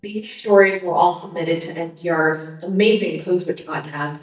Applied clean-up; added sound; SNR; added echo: neural mask model DeepFilterNet 3.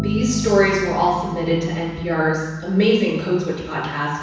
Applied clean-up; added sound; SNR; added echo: none; Bass guitar; 11 dB; reverberation time 1.1 s.